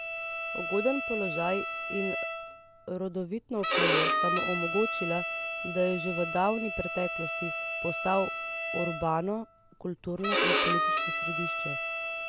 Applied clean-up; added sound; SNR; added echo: none; Bowed string instrument; -1 dB; none.